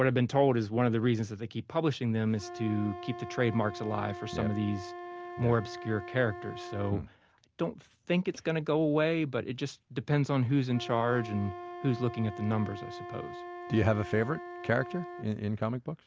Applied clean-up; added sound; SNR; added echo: none; Wind instrument, woodwind instrument; 14 dB; none.